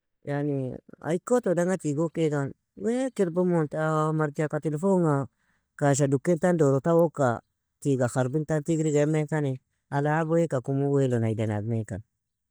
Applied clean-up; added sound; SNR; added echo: neural mask model DeepFilterNet 3.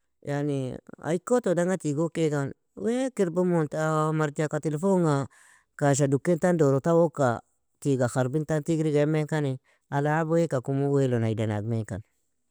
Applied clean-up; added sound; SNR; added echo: none; none; none; none.